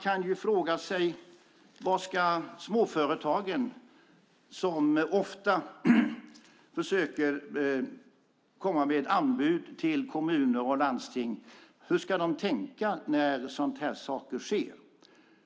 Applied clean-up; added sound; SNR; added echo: none; none; none; none.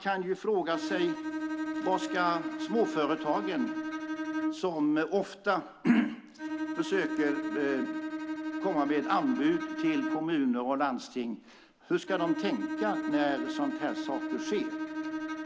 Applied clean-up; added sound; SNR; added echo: none; Bowed string instrument; 4 dB; none.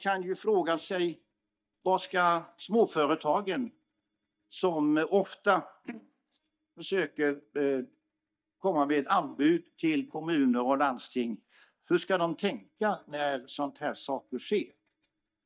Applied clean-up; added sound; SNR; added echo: neural mask model DeepFilterNet 3.